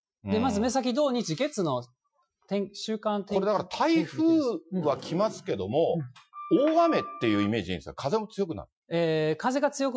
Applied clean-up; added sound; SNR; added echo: classical method Wiener filter.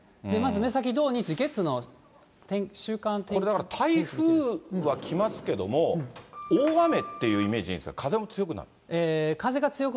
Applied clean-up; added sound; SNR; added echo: none; Sliding door; 13 dB; none.